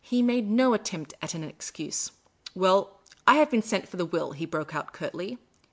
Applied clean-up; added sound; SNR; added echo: none; none; none; none.